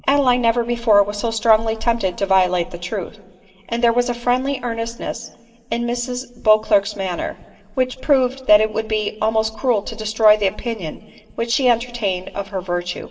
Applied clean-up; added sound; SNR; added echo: none; none; none; reverberation time 1.7 s.